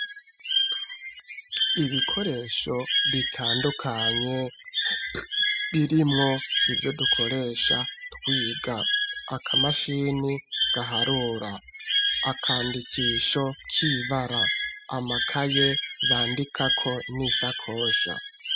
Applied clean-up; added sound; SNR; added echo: classical method spectral subtraction.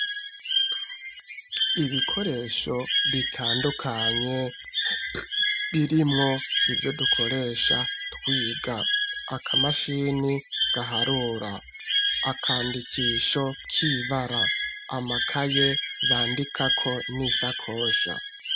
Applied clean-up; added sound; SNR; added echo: none; Bird; -2 dB; none.